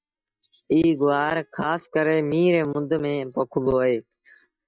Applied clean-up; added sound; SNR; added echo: neural mask model DeepFilterNet 3.